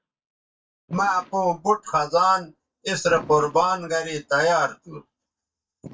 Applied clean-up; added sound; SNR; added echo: neural mask model DeepFilterNet 3.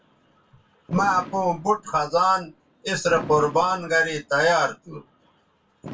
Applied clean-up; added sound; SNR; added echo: none; Fireworks; 18 dB; reverberation time 0.1 s.